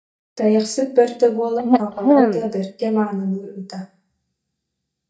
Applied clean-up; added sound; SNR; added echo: neural mask model DeepFilterNet 3.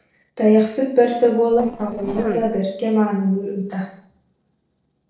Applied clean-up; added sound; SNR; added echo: neural separator model SepFormer DNS4.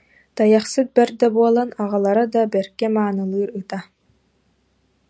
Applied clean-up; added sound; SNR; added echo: none; none; none; none.